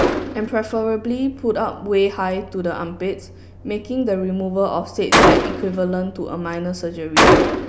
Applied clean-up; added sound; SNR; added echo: none; Gunshot, gunfire; -1 dB; none.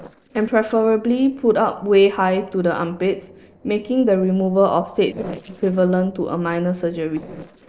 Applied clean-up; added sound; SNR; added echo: neural separator model SepFormer DNS4.